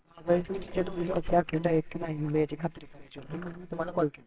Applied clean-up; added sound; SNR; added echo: neural separator model SepFormer WHAMR!.